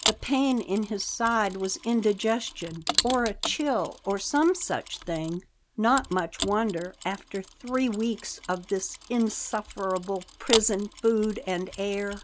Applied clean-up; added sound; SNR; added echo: none; Mechanisms; 9 dB; none.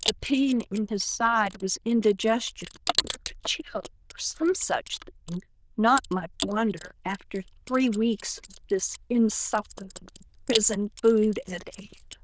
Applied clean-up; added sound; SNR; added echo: neural diffusion model UNIVERSE++.